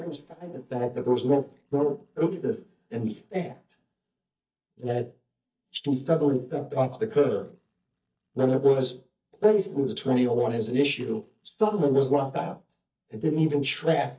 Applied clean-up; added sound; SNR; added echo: neural mask model DeepFilterNet 3.